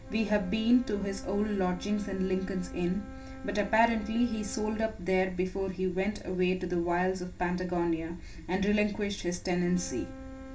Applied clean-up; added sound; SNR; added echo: none; Wind instrument, woodwind instrument; 18 dB; reverberation time 0.2 s.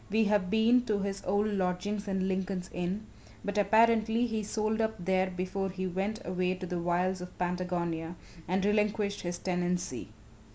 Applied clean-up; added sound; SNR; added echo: none; none; none; none.